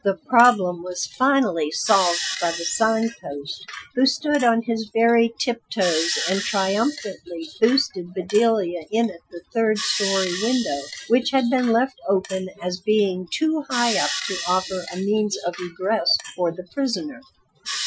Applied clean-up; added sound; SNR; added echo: classical method Wiener filter.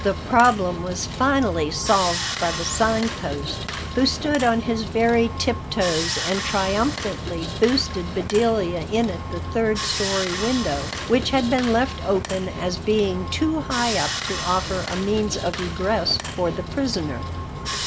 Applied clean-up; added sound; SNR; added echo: none; Sawing; 6 dB; none.